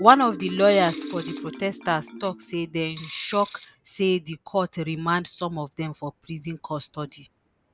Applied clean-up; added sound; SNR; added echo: none; Marimba, xylophone + Coin (dropping); 15 dB; none.